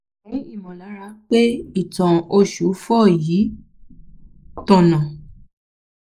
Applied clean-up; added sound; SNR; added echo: neural mask model Resemble Enhance denoiser.